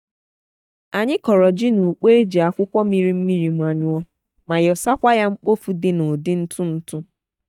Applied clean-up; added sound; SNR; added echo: neural mask model DeepFilterNet 3.